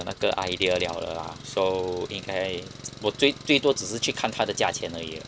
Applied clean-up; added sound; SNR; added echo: none; Engine; 15 dB; none.